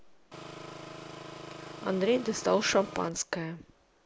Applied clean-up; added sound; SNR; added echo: none; Engine; 12 dB; none.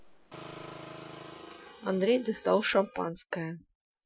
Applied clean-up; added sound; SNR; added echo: classical method Wiener filter.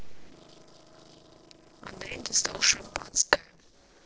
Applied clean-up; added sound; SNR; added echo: neural separator model SepFormer DNS4.